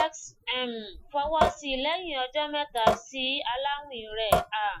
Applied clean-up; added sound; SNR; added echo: classical method Wiener filter.